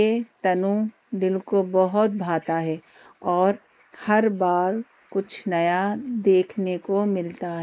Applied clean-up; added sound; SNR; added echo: neural mask model Resemble Enhance denoiser.